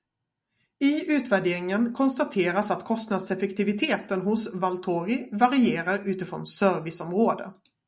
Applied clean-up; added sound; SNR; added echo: none; none; none; none.